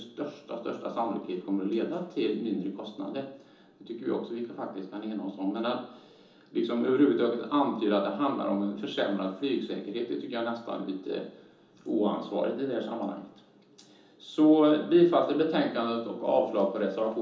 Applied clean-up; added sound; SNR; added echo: none; none; none; reverberation time 1.2 s.